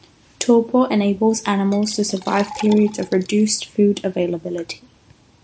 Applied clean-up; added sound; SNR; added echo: none; Liquid; 18 dB; none.